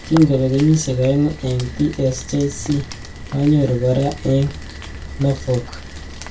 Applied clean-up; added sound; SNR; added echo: none; Rain; 13 dB; reverberation time 0.2 s.